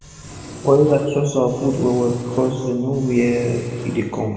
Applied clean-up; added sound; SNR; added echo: none; Engine; 16 dB; reverberation time 2.2 s.